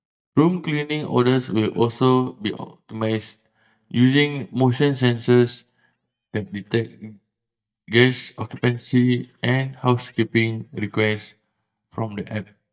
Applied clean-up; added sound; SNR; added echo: neural mask model DeepFilterNet 3.